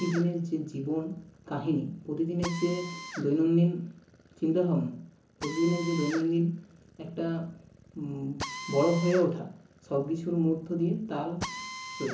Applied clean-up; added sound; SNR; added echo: none; Drill; 14 dB; reverberation time 0.8 s.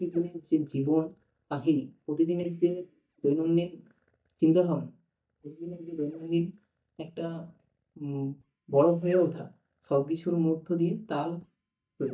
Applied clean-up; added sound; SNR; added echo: neural mask model DeepFilterNet 3.